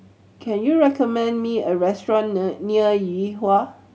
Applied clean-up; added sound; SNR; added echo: none; none; none; none.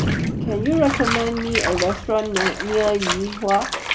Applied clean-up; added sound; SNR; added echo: none; Bathtub (filling or washing) / Water + Thunder; 3 dB; none.